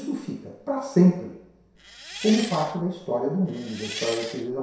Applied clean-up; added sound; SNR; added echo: none; Engine; 11 dB; reverberation time 0.7 s.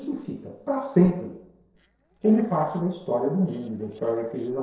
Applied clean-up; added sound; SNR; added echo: neural separator model SepFormer DNS4.